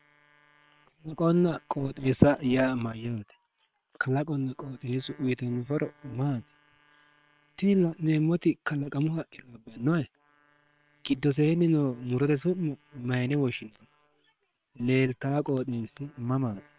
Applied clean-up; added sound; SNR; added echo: neural separator model SepFormer WHAM!.